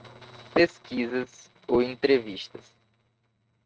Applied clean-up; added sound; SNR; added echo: neural mask model RNNoise.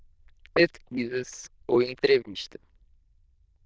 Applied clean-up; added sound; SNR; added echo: neural diffusion model UNIVERSE++.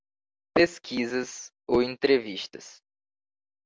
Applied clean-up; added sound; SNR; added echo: none; none; none; none.